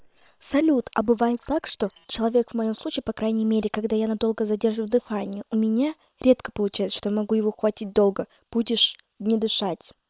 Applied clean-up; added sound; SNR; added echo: neural separator model SepFormer WHAM!.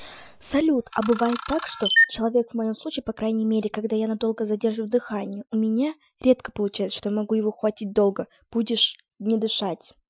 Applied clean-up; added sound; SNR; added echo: classical method Wiener filter.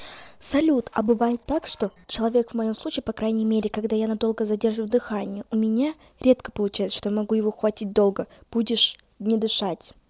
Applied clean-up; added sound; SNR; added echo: neural separator model SepFormer DNS4.